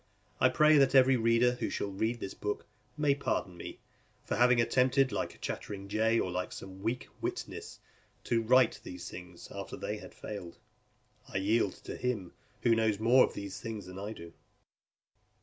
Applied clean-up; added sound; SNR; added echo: none; none; none; none.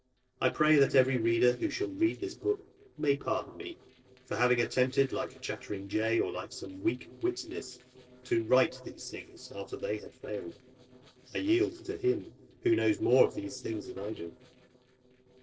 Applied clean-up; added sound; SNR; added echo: neural separator model SepFormer DNS4.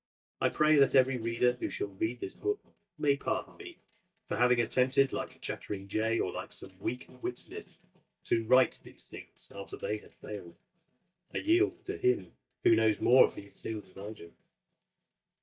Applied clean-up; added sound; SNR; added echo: neural mask model DeepFilterNet 3.